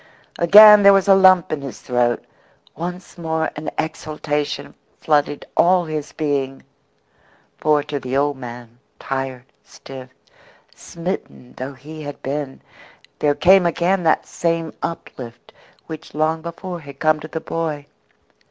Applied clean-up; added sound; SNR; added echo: none; none; none; none.